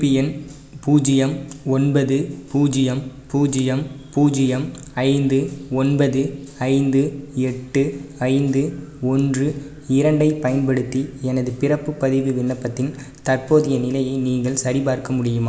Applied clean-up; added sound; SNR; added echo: none; none; none; none.